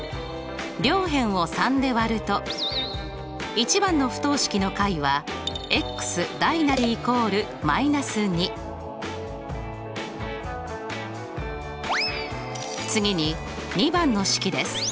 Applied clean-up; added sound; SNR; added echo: none; none; none; none.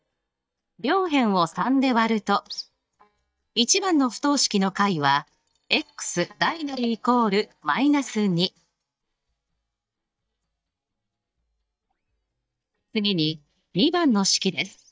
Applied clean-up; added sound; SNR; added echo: neural mask model DeepFilterNet 3.